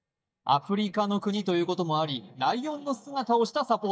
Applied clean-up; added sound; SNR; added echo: neural mask model DeepFilterNet 3.